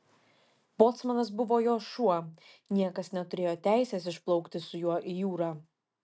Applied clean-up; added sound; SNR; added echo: none; none; none; none.